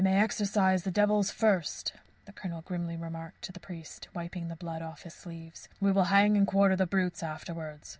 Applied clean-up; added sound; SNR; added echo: none; none; none; none.